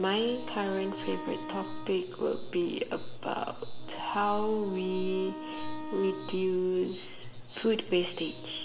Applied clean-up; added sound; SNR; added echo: none; Wind instrument, woodwind instrument; 13 dB; reverberation time 1.5 s.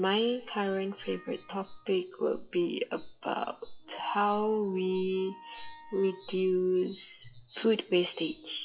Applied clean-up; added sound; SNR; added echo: classical method WPE with log-MMSE.